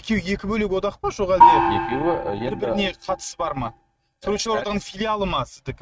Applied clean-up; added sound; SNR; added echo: neural mask model RNNoise.